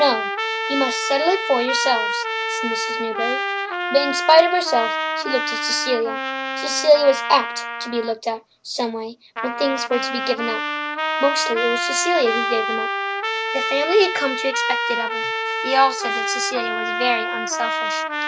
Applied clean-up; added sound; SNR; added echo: none; Trumpet; 2 dB; none.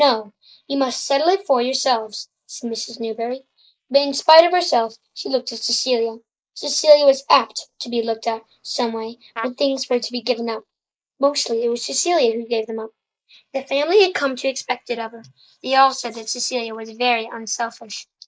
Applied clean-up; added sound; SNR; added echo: neural mask model Resemble Enhance denoiser.